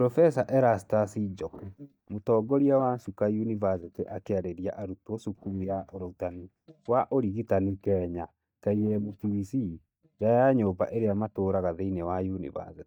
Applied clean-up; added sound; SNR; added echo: neural mask model DeepFilterNet 3.